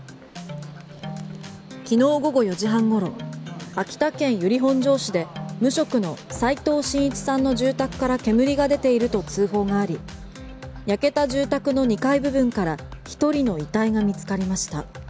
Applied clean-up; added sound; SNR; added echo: none; none; none; none.